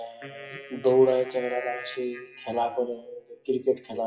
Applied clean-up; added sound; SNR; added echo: classical method WPE with log-MMSE.